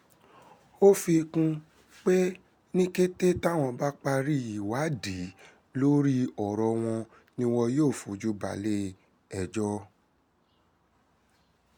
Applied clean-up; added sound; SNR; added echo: none; none; none; none.